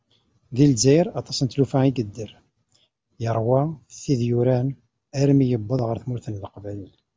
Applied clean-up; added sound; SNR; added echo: none; none; none; none.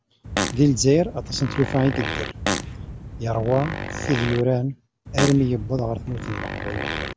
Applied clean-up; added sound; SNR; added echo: none; Fart; 6 dB; none.